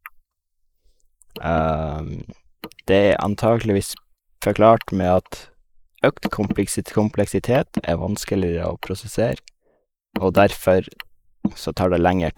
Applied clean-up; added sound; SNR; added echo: neural mask model Resemble Enhance denoiser.